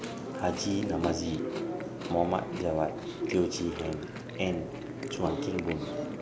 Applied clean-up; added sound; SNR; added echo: none; Chewing, mastication; 3 dB; none.